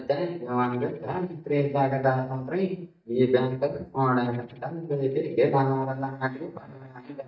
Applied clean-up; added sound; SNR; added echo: neural mask model DeepFilterNet 3.